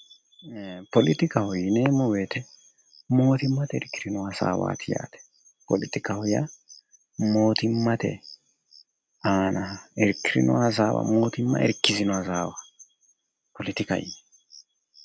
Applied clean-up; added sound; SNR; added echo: none; none; none; none.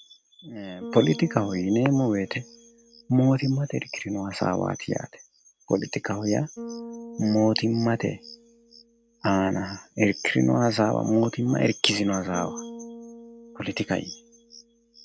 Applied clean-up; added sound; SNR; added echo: none; Bass guitar; 19 dB; none.